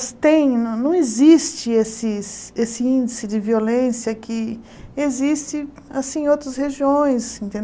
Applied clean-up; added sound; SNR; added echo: none; none; none; none.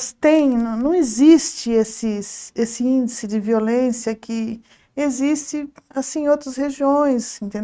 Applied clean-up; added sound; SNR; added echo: neural mask model RNNoise.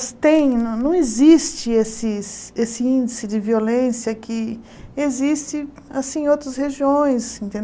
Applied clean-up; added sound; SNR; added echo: none; Crushing; 17 dB; none.